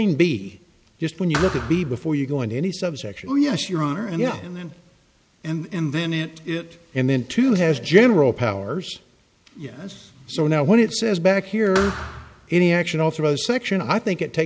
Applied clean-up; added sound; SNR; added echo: none; Thump, thud; 10 dB; none.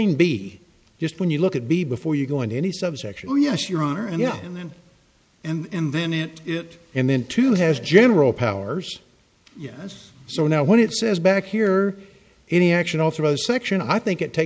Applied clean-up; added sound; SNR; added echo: none; none; none; none.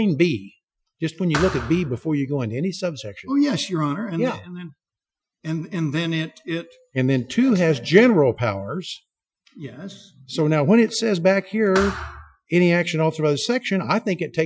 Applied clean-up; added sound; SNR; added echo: classical method Wiener filter.